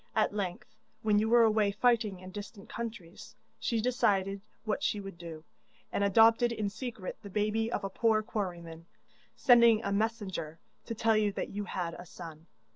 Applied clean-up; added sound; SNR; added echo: none; none; none; none.